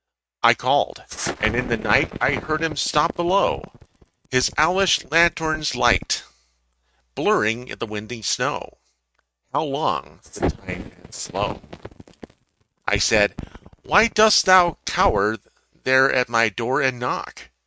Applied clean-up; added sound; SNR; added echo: neural mask model RNNoise.